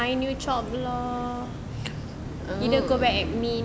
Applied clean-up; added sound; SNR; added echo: none; none; none; none.